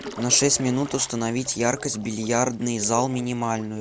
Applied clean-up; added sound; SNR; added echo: none; Drip / Trickle, dribble / Water / Splash, splatter; 19 dB; none.